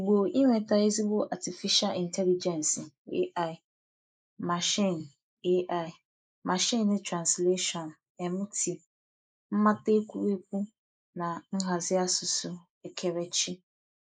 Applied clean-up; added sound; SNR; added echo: neural mask model Resemble Enhance denoiser.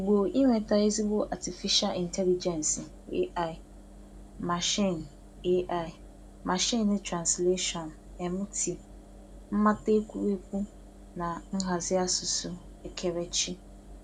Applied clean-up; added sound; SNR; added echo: none; Engine; 18 dB; none.